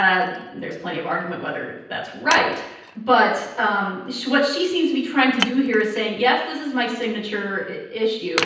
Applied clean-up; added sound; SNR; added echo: none; Wood; 13 dB; reverberation time 0.9 s.